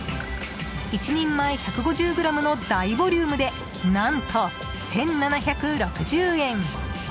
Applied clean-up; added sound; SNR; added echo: none; none; none; none.